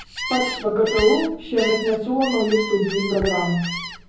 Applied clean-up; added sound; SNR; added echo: none; Gull, seagull; 8 dB; reverberation time 0.7 s.